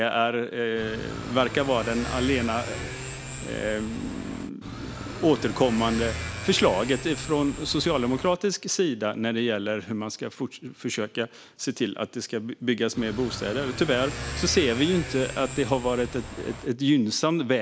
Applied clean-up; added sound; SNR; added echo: none; Motorcycle / Accelerating, revving, vroom; 9 dB; none.